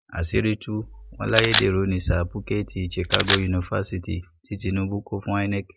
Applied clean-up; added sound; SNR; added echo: none; Camera; 3 dB; none.